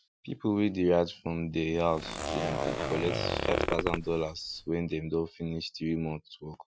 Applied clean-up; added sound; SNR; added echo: none; Zipper (clothing); 2 dB; none.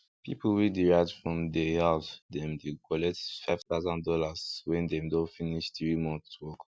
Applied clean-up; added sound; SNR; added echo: none; none; none; none.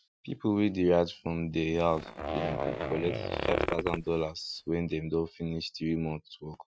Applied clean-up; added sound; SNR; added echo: neural mask model RNNoise.